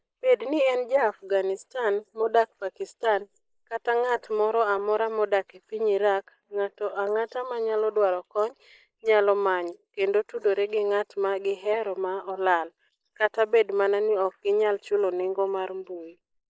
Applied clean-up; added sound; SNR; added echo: neural mask model Resemble Enhance denoiser.